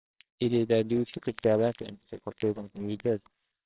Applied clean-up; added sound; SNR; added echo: neural separator model SepFormer WHAMR!.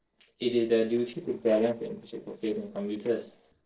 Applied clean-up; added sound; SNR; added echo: neural separator model SepFormer DNS4.